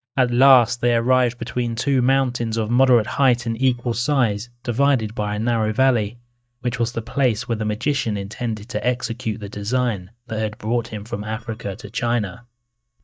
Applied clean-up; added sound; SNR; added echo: neural mask model DeepFilterNet 3.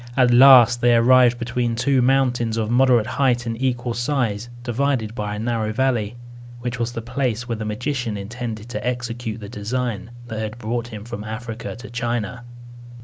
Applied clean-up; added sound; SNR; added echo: none; none; none; none.